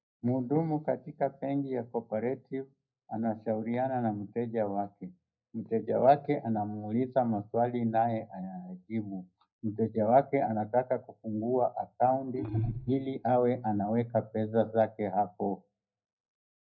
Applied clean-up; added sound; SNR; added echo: neural mask model DeepFilterNet 3.